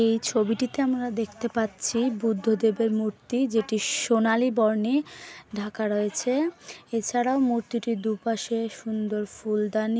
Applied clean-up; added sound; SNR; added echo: none; none; none; none.